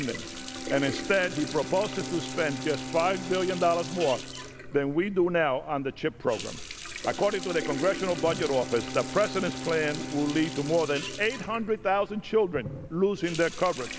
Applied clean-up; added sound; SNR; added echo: none; Bowed string instrument + Water tap, faucet; 9 dB; none.